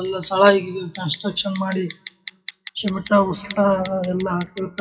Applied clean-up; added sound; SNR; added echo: classical method WPE with log-MMSE.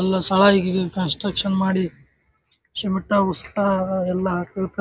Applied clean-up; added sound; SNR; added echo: none; none; none; none.